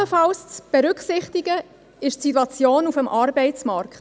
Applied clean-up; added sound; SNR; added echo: none; none; none; none.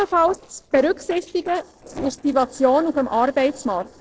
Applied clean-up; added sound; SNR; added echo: neural separator model SepFormer DNS4.